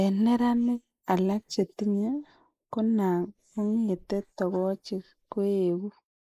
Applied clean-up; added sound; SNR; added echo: neural mask model Resemble Enhance denoiser.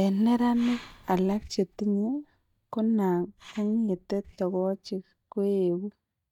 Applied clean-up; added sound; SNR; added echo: neural mask model DeepFilterNet 3.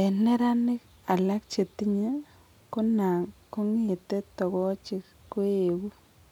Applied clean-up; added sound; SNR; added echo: none; none; none; none.